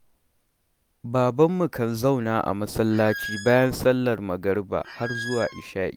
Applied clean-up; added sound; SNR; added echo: none; Squeak; 11 dB; none.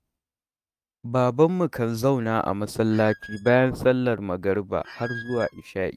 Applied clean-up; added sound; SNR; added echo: neural mask model RNNoise.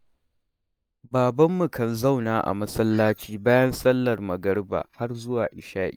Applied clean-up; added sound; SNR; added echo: neural mask model DeepFilterNet 3.